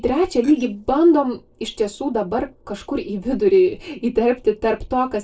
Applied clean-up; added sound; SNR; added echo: neural separator model SepFormer DNS4.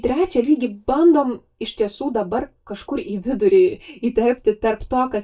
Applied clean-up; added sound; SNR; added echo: neural mask model DeepFilterNet 3.